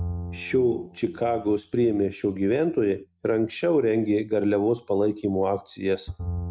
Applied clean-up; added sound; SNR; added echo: neural mask model RNNoise.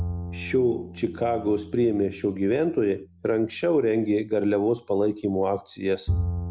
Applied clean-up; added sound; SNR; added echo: none; Bowed string instrument; 10 dB; none.